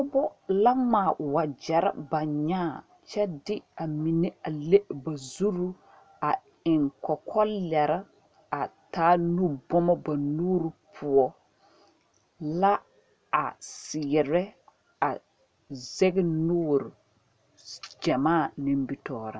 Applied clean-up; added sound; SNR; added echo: none; none; none; none.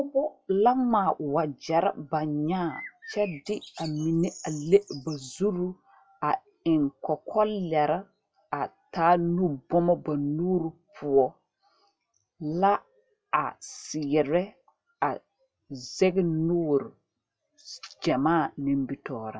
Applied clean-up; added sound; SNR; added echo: classical method log-MMSE.